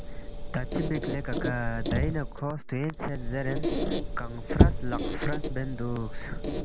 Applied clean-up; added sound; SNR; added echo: none; Squeak; -5 dB; none.